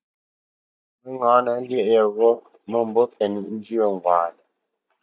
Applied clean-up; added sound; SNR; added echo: neural mask model DeepFilterNet 3.